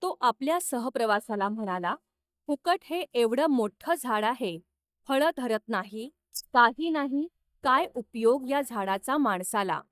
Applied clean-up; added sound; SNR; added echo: neural mask model DeepFilterNet 3.